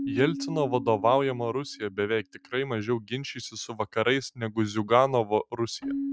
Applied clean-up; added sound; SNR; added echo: neural mask model RNNoise.